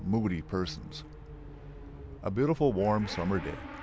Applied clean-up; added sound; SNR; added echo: none; Motorcycle / Accelerating, revving, vroom; 12 dB; none.